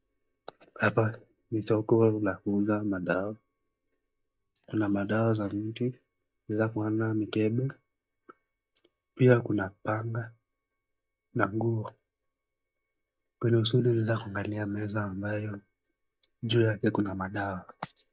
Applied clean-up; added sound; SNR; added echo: neural mask model DeepFilterNet 3.